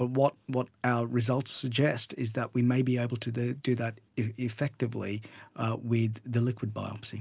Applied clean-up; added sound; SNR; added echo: none; none; none; none.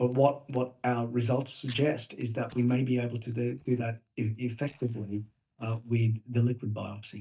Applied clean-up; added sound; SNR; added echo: neural mask model DeepFilterNet 3.